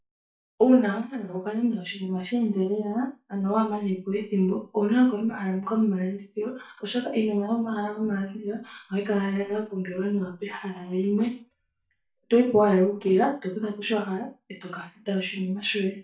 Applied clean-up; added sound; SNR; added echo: neural mask model DeepFilterNet 3.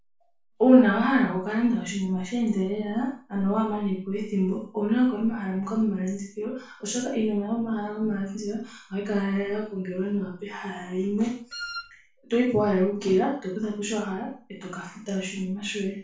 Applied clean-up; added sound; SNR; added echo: none; Wind instrument, woodwind instrument; 11 dB; reverberation time 0.4 s.